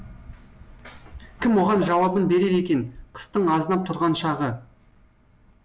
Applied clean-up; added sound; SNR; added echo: none; none; none; none.